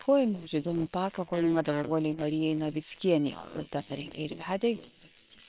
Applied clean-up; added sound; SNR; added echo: neural separator model SepFormer WHAM!.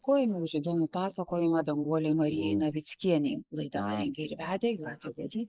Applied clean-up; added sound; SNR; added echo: neural mask model Resemble Enhance denoiser.